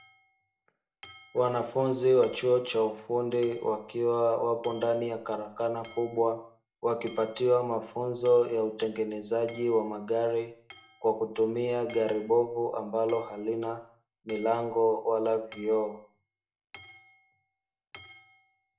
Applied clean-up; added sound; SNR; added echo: none; Hammer / Chink, clink; 18 dB; reverberation time 0.6 s.